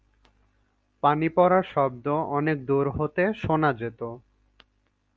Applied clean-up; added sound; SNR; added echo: none; none; none; none.